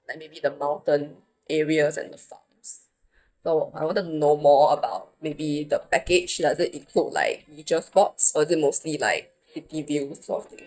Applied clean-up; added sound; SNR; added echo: neural mask model DeepFilterNet 3.